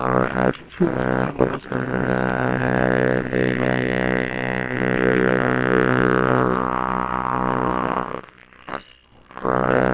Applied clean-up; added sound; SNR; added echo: neural separator model SepFormer WHAMR!.